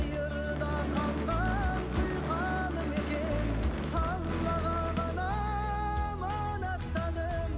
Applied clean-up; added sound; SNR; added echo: none; Gunshot, gunfire / Fireworks; 8 dB; none.